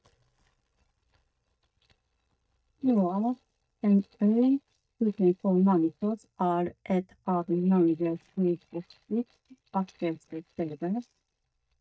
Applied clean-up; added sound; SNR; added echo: neural mask model DeepFilterNet 3.